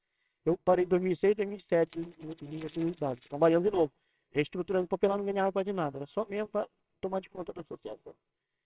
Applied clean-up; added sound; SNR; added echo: neural separator model SepFormer WHAMR!.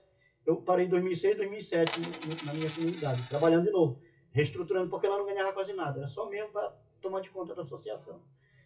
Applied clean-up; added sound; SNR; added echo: classical method WPE with log-MMSE.